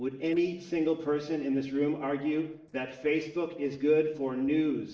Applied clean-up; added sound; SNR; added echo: neural separator model SepFormer DNS4.